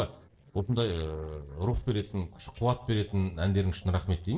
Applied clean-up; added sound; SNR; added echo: neural separator model SepFormer DNS4.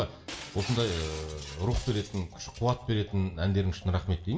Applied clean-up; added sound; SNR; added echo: none; Shatter; 15 dB; reverberation time 0.6 s.